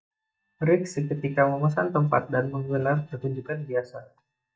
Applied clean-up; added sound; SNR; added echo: neural mask model DeepFilterNet 3.